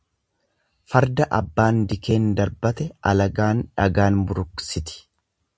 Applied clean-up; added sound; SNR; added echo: none; none; none; none.